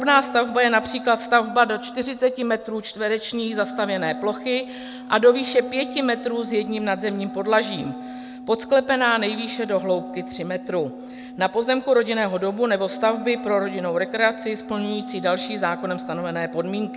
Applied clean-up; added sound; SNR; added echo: none; Wind instrument, woodwind instrument; 13 dB; none.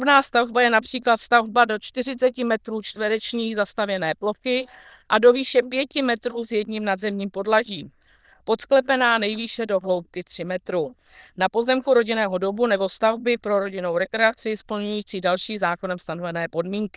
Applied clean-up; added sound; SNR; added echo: neural diffusion model UNIVERSE++.